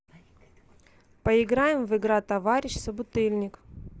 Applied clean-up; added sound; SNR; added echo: none; none; none; none.